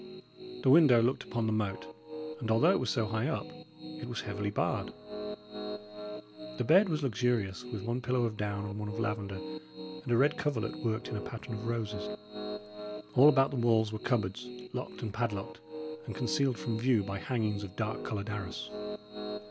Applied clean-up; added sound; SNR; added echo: none; Piano; 11 dB; none.